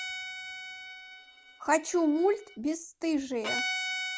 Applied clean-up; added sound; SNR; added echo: none; Bowed string instrument; 7 dB; none.